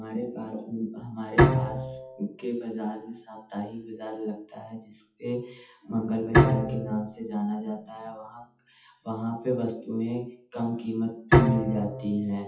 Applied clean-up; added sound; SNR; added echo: classical method WPE with log-MMSE.